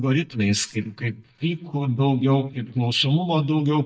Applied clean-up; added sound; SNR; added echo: neural mask model DeepFilterNet 3.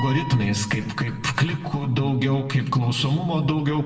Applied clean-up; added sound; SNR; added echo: none; Piano; 18 dB; reverberation time 0.7 s.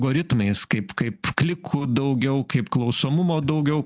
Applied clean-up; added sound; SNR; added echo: none; none; none; none.